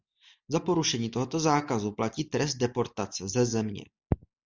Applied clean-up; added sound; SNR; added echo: none; none; none; none.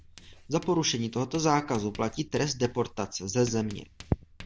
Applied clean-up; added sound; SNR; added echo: none; Writing; 19 dB; none.